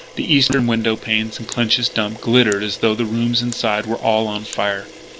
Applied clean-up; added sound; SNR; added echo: none; Camera; 18 dB; none.